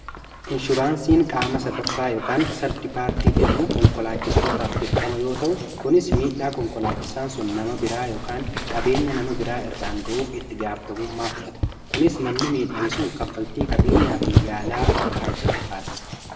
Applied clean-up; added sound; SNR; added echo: none; Dog; 0 dB; reverberation time 1.7 s.